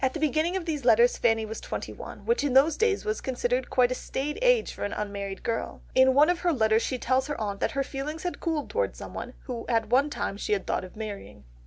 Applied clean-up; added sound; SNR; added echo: none; none; none; none.